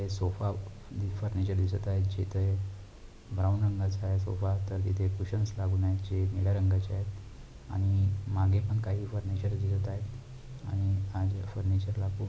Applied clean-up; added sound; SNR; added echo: none; none; none; none.